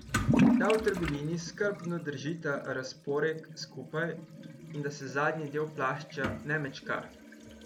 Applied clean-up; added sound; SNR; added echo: none; Toilet flush / Liquid; 1 dB; none.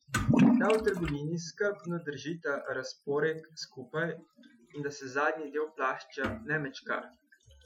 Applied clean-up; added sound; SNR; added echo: classical method Wiener filter.